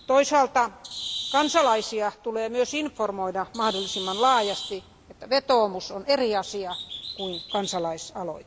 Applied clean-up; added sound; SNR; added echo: none; Bird; 12 dB; none.